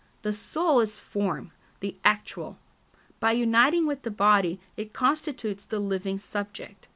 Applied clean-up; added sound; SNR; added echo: none; none; none; none.